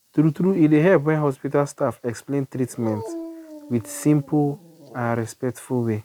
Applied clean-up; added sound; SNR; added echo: none; Dog; 17 dB; none.